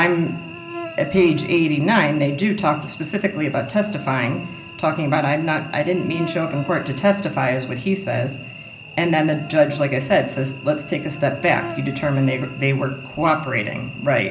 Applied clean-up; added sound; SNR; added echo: none; Cricket / Buzz; 15 dB; reverberation time 0.5 s.